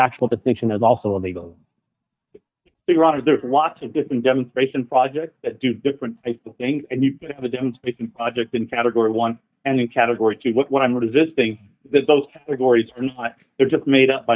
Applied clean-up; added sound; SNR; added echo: neural mask model DeepFilterNet 3.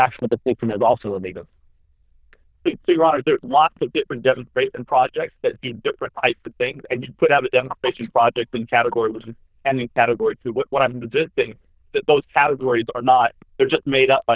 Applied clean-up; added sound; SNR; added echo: neural diffusion model UNIVERSE++.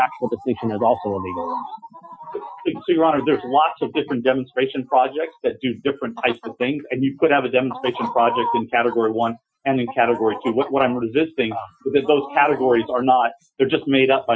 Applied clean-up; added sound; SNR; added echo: classical method Wiener filter.